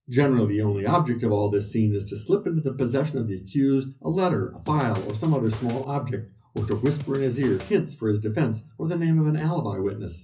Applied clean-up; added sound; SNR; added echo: none; Scratching (performance technique); 17 dB; reverberation time 0.4 s.